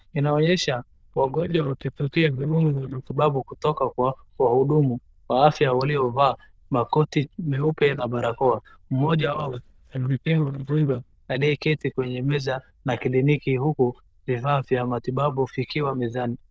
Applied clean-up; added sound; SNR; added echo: neural diffusion model UNIVERSE++.